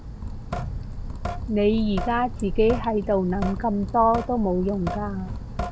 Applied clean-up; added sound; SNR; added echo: none; Drip / Sink (filling or washing); 6 dB; none.